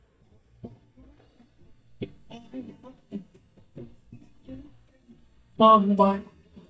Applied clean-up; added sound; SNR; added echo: neural mask model DeepFilterNet 3.